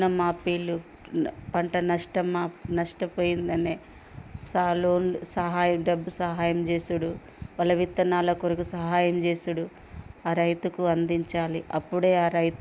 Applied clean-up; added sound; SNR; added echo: none; none; none; none.